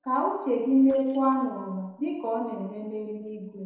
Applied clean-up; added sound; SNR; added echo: neural separator model SepFormer DNS4.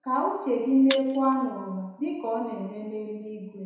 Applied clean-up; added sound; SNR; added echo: none; Shatter; 17 dB; reverberation time 1.0 s.